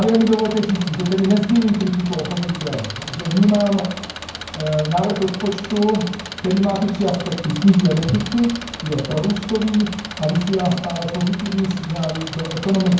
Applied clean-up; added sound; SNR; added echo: none; Engine; 12 dB; reverberation time 0.9 s.